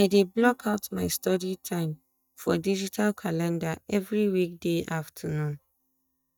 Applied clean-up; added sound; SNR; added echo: neural mask model DeepFilterNet 3.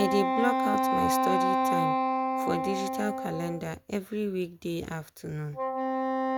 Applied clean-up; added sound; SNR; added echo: none; Wind instrument, woodwind instrument; -4 dB; none.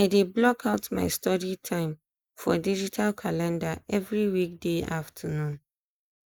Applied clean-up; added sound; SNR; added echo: neural mask model Resemble Enhance denoiser.